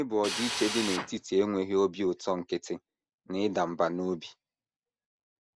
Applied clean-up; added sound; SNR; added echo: none; Drill; 5 dB; none.